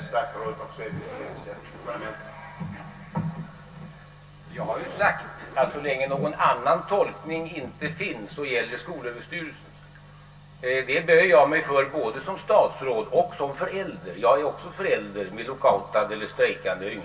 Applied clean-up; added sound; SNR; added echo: none; Zipper (clothing); 17 dB; reverberation time 0.2 s.